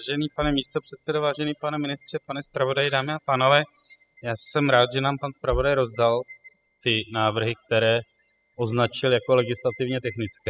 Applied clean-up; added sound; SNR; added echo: classical method spectral subtraction.